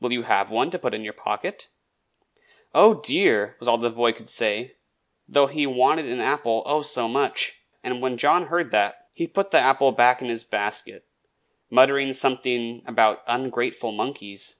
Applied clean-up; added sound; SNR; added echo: none; none; none; none.